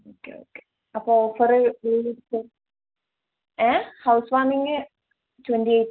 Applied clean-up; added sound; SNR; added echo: none; none; none; none.